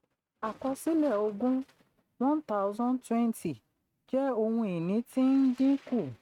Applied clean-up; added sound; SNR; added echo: neural mask model RNNoise.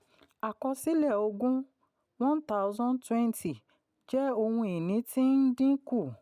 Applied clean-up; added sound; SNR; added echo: none; none; none; none.